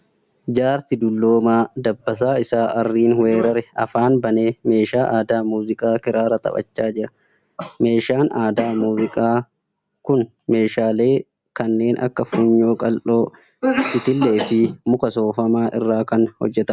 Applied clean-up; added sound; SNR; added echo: none; none; none; none.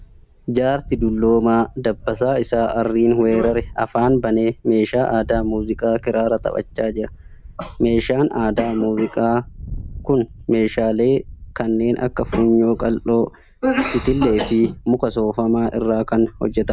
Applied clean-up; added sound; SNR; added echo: none; Wind; 16 dB; none.